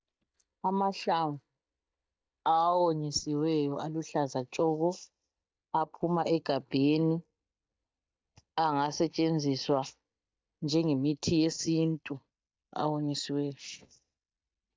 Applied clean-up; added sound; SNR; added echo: neural mask model DeepFilterNet 3.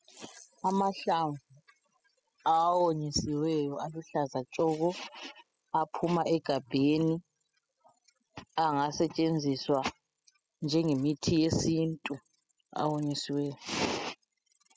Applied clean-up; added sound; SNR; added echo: classical method spectral subtraction.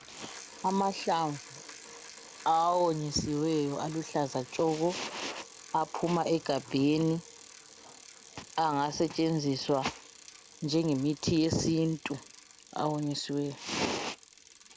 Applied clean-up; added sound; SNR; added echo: none; Bicycle; 19 dB; none.